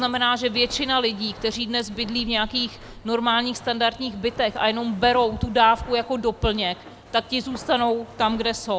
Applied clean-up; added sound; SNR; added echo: none; Walk, footsteps; 19 dB; none.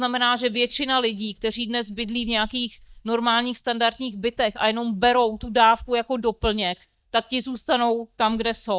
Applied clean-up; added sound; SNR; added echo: neural mask model DeepFilterNet 3.